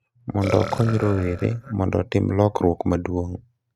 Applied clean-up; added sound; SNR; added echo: neural mask model RNNoise.